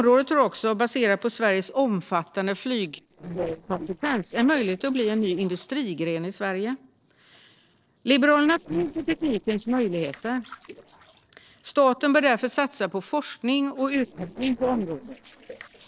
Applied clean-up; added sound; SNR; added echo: neural separator model SepFormer DNS4.